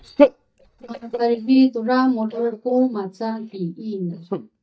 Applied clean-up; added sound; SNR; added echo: neural mask model DeepFilterNet 3.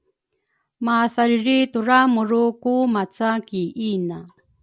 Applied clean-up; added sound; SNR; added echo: none; none; none; none.